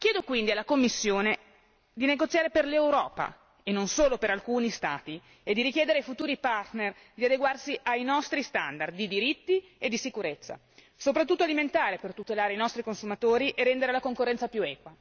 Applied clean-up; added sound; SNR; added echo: none; none; none; none.